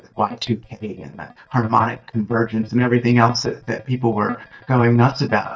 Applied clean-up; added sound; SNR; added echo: neural mask model DeepFilterNet 3.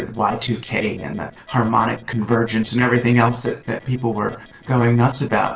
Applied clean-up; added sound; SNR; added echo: neural separator model SepFormer DNS4.